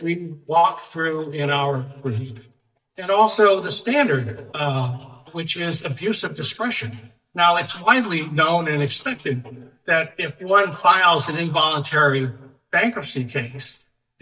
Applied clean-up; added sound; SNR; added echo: neural mask model DeepFilterNet 3.